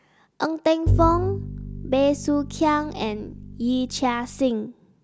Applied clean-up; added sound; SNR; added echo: none; Bowed string instrument; 4 dB; none.